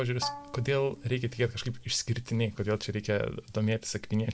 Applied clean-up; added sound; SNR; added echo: none; Bowed string instrument; 13 dB; none.